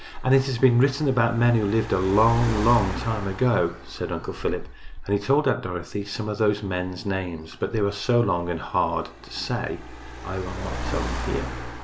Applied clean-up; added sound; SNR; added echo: none; Car; 10 dB; none.